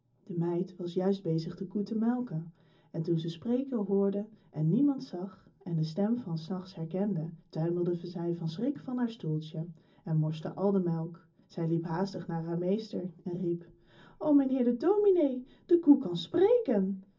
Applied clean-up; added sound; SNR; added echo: none; none; none; reverberation time 0.4 s.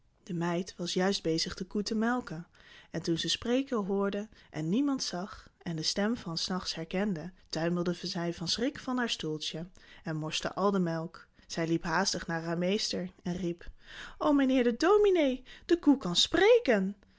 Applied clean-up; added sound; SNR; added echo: none; none; none; none.